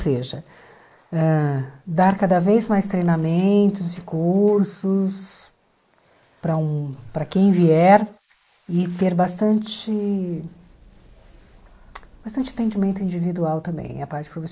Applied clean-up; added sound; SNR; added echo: neural mask model Resemble Enhance denoiser.